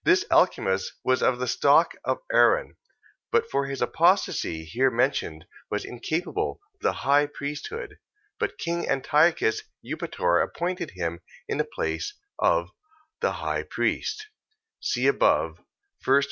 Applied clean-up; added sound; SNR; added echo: none; none; none; none.